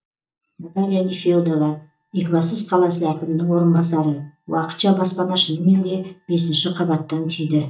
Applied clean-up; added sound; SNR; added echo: neural mask model DeepFilterNet 3.